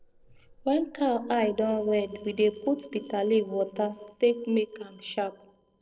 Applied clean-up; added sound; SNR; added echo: neural separator model SepFormer DNS4.